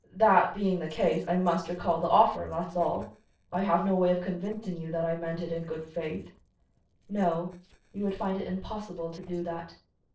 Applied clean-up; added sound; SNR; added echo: neural separator model SepFormer DNS4.